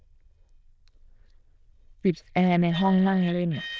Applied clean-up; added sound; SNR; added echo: neural diffusion model UNIVERSE++.